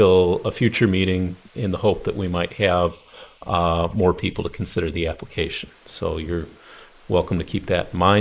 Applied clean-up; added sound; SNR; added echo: neural mask model Resemble Enhance denoiser.